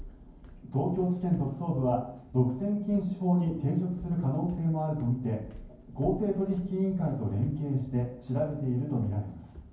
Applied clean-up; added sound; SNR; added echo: none; Walk, footsteps; 19 dB; reverberation time 0.9 s.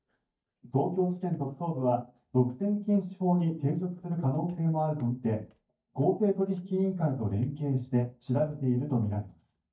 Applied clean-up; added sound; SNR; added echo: neural mask model DeepFilterNet 3.